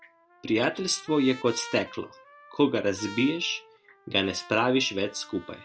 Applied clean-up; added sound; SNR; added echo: none; Trumpet; 19 dB; none.